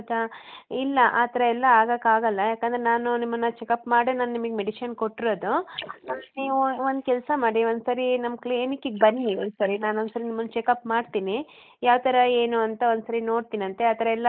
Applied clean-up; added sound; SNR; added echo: neural mask model Resemble Enhance denoiser.